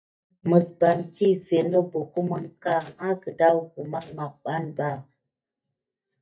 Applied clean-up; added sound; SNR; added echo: neural mask model DeepFilterNet 3.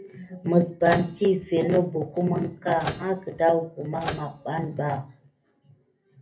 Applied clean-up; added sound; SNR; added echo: none; Microwave oven; 12 dB; reverberation time 0.3 s.